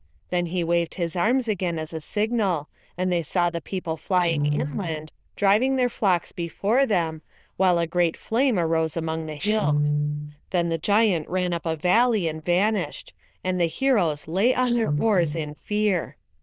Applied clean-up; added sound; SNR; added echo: neural diffusion model UNIVERSE++.